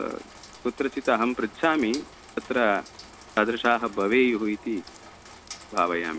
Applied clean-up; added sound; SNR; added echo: none; Rain; 19 dB; none.